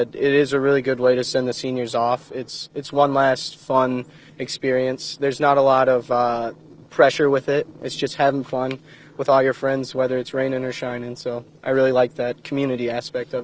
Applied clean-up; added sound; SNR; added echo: neural separator model SepFormer DNS4.